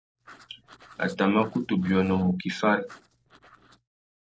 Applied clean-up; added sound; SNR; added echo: neural separator model SepFormer DNS4.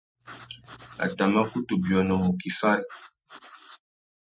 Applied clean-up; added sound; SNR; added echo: classical method Wiener filter.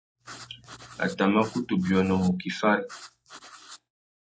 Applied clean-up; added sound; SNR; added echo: classical method log-MMSE.